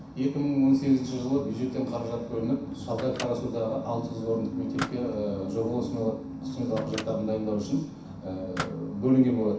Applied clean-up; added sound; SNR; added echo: none; Microwave oven; 15 dB; reverberation time 0.7 s.